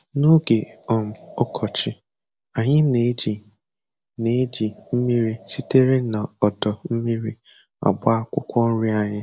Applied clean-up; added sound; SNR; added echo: none; none; none; none.